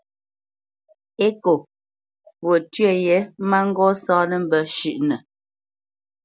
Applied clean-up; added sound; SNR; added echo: none; none; none; none.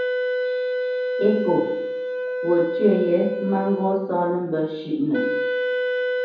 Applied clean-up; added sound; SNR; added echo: none; Wind instrument, woodwind instrument; 2 dB; reverberation time 0.9 s.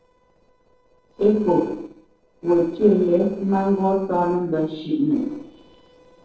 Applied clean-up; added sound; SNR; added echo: neural separator model SepFormer DNS4.